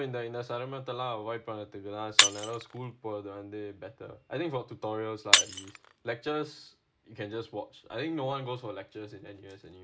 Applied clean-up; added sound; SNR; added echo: none; Shatter; -5 dB; none.